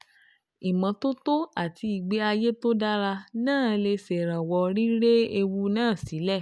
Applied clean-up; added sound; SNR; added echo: none; none; none; none.